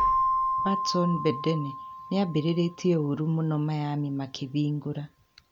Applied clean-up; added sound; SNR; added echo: none; Keyboard (musical); 4 dB; none.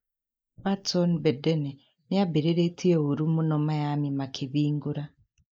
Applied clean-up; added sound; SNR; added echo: neural mask model Resemble Enhance denoiser.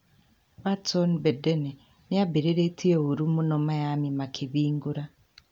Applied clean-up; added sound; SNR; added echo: none; none; none; none.